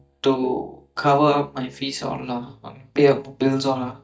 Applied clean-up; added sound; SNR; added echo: neural mask model DeepFilterNet 3.